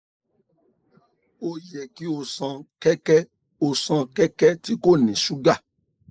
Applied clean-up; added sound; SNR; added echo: neural mask model Resemble Enhance denoiser.